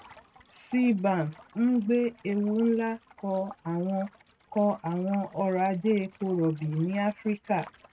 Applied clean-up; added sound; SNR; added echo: neural mask model RNNoise.